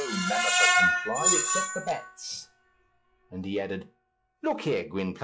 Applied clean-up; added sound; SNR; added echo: classical method log-MMSE.